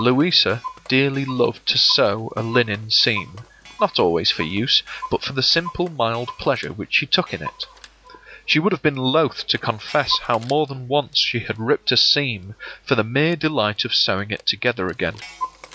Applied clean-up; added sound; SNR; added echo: none; Clock; 18 dB; none.